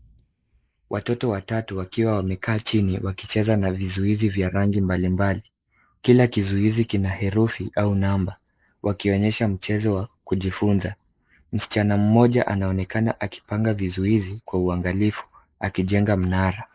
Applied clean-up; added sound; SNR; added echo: neural mask model Resemble Enhance denoiser.